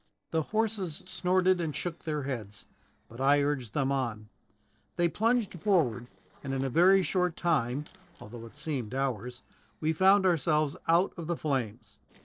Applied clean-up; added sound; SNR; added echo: neural separator model SepFormer DNS4.